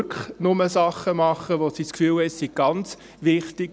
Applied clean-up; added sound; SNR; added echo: none; none; none; none.